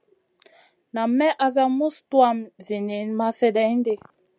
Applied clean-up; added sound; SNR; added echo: none; none; none; none.